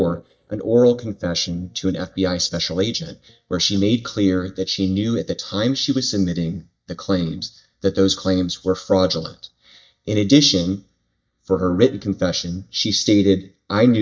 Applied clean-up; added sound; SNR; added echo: neural mask model DeepFilterNet 3.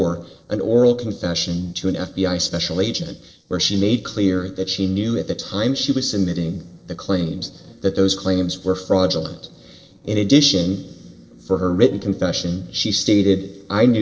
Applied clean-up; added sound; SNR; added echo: neural separator model SepFormer DNS4.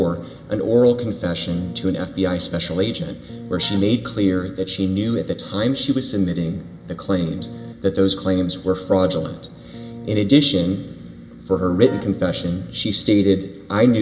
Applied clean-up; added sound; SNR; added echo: none; Keyboard (musical); 19 dB; reverberation time 2.0 s.